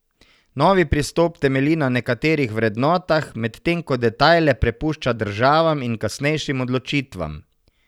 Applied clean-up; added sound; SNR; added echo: none; none; none; none.